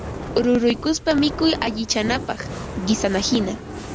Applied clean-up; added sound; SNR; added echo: none; Fire; 9 dB; none.